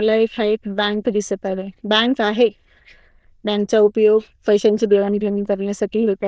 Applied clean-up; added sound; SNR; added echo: neural diffusion model UNIVERSE++.